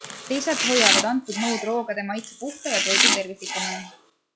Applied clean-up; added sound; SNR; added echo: classical method log-MMSE.